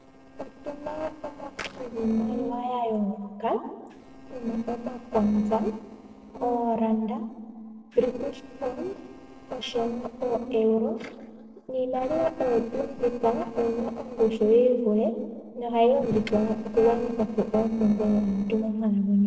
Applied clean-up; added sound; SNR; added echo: neural separator model SepFormer DNS4.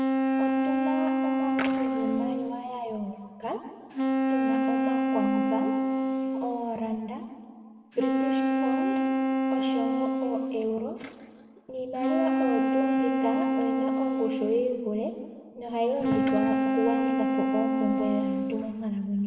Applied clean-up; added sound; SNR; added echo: none; Wind instrument, woodwind instrument; -5 dB; reverberation time 1.4 s.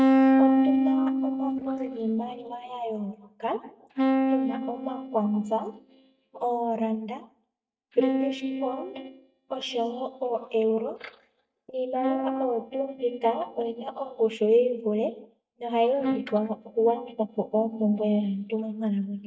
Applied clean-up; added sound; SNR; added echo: neural mask model DeepFilterNet 3.